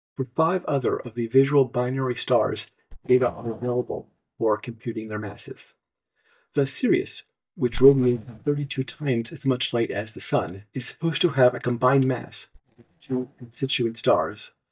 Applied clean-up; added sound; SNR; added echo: neural mask model DeepFilterNet 3.